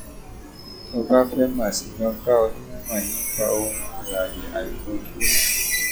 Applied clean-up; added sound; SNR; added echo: classical method log-MMSE.